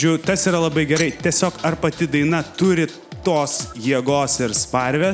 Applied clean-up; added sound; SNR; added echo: none; Shatter; 15 dB; none.